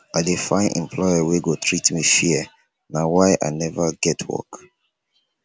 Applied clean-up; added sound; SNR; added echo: none; none; none; none.